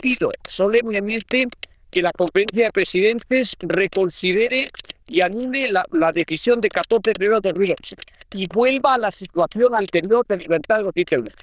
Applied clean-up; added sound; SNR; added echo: neural diffusion model UNIVERSE++.